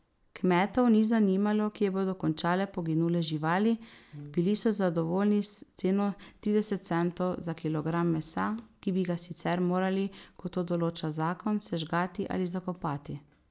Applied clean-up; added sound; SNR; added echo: none; Brass instrument; 18 dB; none.